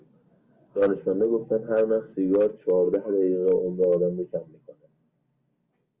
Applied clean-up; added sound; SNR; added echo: none; none; none; none.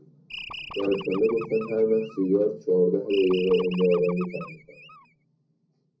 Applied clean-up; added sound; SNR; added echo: none; Animal; 15 dB; reverberation time 0.4 s.